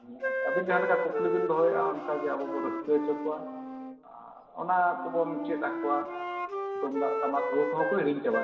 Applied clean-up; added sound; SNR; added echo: none; Wind instrument, woodwind instrument; 3 dB; reverberation time 2.3 s.